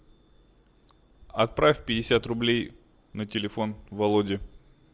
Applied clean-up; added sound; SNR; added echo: none; none; none; none.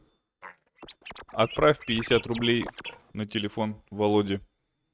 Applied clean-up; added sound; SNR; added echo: neural mask model RNNoise.